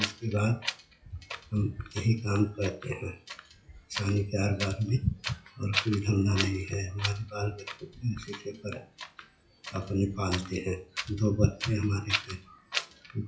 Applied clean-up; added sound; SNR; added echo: classical method WPE with log-MMSE.